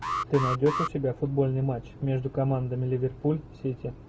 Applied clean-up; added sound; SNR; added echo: none; Alarm; 6 dB; none.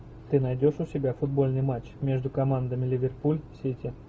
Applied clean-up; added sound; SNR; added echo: none; none; none; none.